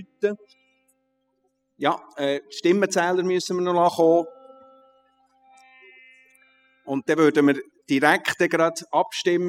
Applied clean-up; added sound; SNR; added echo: classical method spectral subtraction.